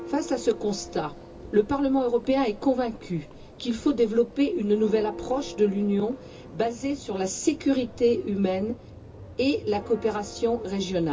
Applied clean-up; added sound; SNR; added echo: none; Church bell; 16 dB; reverberation time 0.2 s.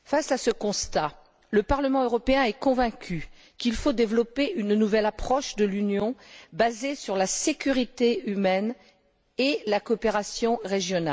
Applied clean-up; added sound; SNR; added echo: none; none; none; none.